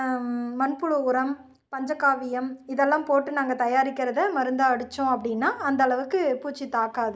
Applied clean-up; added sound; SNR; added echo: none; none; none; none.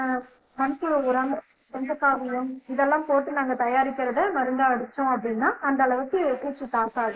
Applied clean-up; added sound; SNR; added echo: neural mask model Resemble Enhance denoiser.